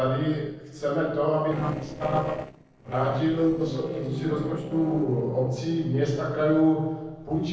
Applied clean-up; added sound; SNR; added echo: neural separator model SepFormer DNS4.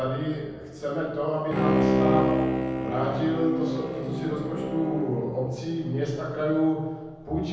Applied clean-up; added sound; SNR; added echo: none; Bowed string instrument; 1 dB; reverberation time 1.1 s.